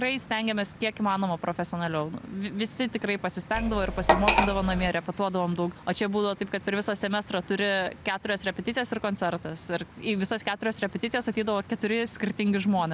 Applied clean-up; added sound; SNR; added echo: none; Cutlery, silverware; -4 dB; none.